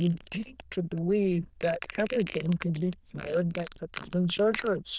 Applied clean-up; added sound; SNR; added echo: neural diffusion model UNIVERSE++.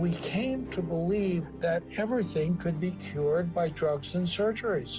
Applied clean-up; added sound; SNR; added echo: none; none; none; none.